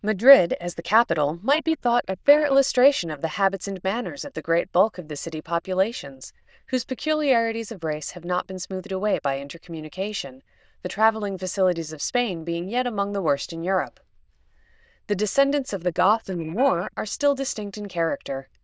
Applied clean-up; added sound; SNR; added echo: neural diffusion model UNIVERSE++.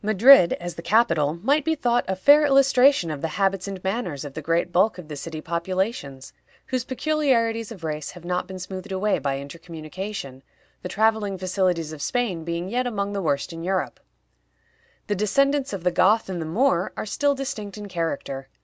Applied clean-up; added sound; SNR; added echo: none; none; none; none.